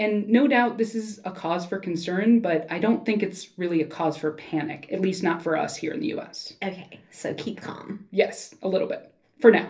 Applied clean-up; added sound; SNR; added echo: none; none; none; reverberation time 0.3 s.